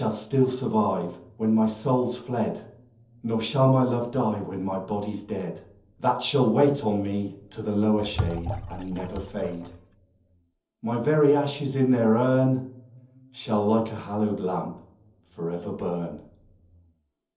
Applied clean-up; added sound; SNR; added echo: none; Liquid; 8 dB; reverberation time 0.7 s.